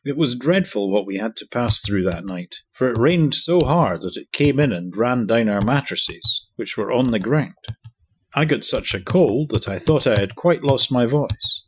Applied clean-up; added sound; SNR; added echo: classical method Wiener filter.